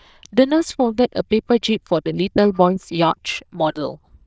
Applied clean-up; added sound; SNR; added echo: neural diffusion model UNIVERSE++.